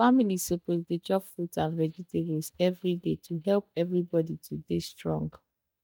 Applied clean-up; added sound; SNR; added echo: neural mask model DeepFilterNet 3.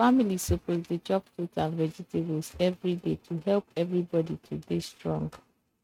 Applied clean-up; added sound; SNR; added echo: neural mask model RNNoise.